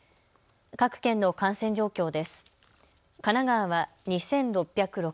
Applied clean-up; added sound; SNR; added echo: none; none; none; none.